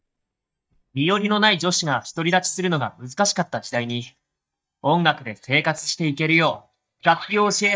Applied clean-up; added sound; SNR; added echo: neural mask model DeepFilterNet 3.